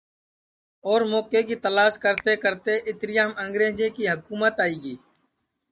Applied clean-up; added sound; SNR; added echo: neural mask model DeepFilterNet 3.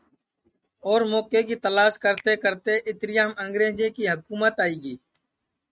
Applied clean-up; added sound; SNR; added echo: neural mask model RNNoise.